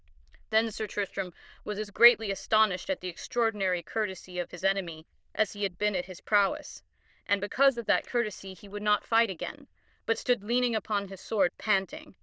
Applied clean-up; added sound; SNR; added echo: neural diffusion model UNIVERSE++.